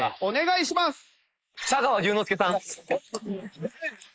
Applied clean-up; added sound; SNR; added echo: neural mask model Resemble Enhance denoiser.